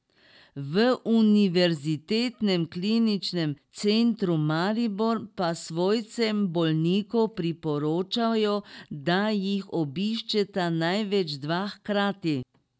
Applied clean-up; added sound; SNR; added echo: none; none; none; none.